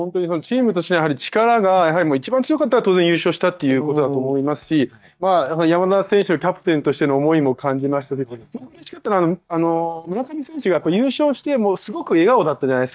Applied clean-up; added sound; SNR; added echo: neural mask model DeepFilterNet 3.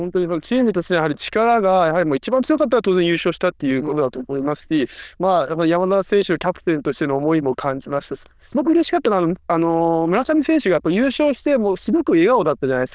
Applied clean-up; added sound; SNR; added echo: neural diffusion model UNIVERSE++.